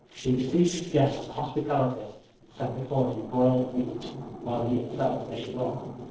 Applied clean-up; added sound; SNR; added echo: neural separator model SepFormer DNS4.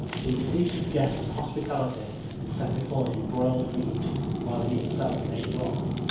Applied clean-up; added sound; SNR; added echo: none; Fire; 1 dB; reverberation time 2.2 s.